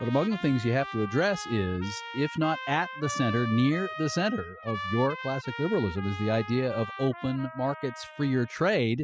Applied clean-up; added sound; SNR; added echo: classical method spectral subtraction.